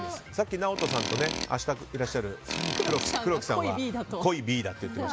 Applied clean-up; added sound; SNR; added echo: none; Tools; 5 dB; none.